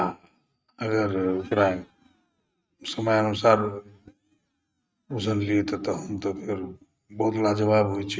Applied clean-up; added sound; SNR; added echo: neural mask model RNNoise.